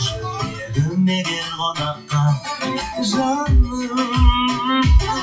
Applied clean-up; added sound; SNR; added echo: classical method WPE with log-MMSE.